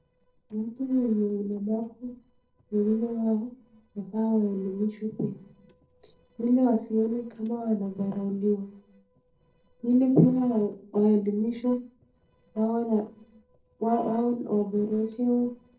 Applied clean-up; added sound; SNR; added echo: neural separator model SepFormer DNS4.